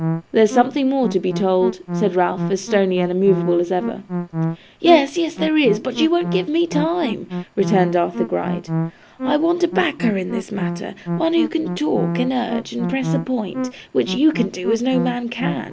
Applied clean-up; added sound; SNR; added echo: none; Musical instrument; 7 dB; none.